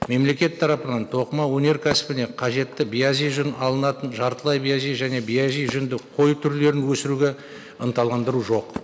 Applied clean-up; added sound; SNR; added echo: none; Wood; 19 dB; none.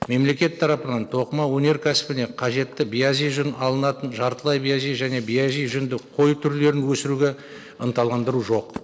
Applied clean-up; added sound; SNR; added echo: neural separator model SepFormer DNS4.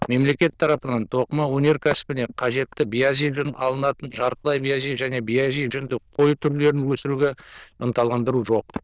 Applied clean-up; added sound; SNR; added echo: neural diffusion model UNIVERSE++.